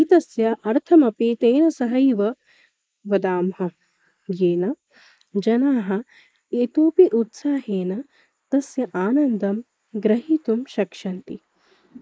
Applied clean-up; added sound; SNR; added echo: neural mask model Resemble Enhance denoiser.